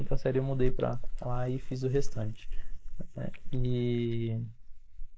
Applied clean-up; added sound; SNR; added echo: neural mask model Resemble Enhance denoiser.